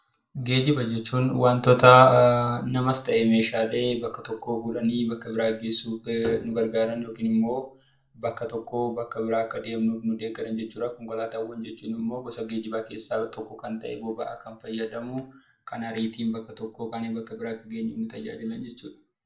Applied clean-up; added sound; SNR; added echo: neural separator model SepFormer DNS4.